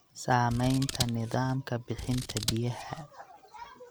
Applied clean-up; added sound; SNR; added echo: none; Scissors; 7 dB; none.